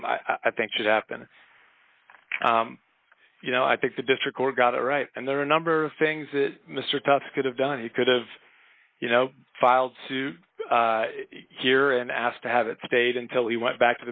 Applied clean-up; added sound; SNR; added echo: neural mask model Resemble Enhance denoiser.